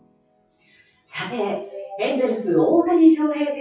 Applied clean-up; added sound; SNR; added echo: classical method WPE with log-MMSE.